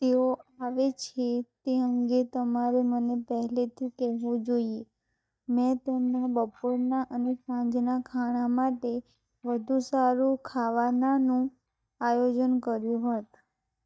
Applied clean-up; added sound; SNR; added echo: neural mask model DeepFilterNet 3.